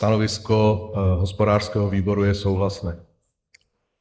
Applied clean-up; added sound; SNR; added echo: neural mask model Resemble Enhance denoiser.